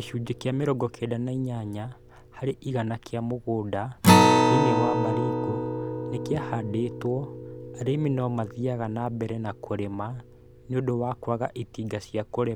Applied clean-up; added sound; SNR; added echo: none; Acoustic guitar; -1 dB; none.